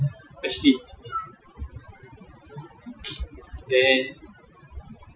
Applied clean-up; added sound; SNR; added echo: classical method Wiener filter.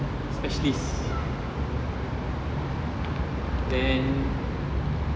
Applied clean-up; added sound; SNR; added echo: none; none; none; none.